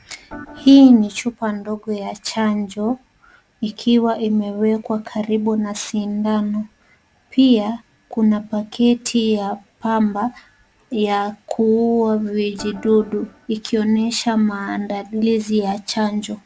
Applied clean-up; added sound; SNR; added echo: none; Organ; 19 dB; none.